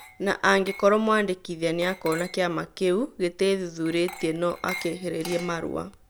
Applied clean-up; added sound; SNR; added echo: none; Glass; 18 dB; none.